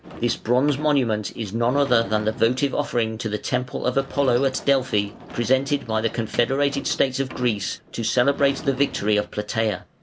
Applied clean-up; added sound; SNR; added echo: none; Sliding door / Slam; 17 dB; none.